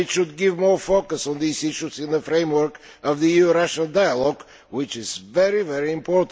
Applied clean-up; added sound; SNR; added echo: none; none; none; none.